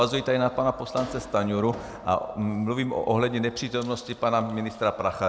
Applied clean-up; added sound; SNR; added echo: none; none; none; none.